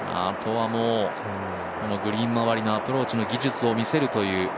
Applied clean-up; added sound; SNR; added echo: none; none; none; none.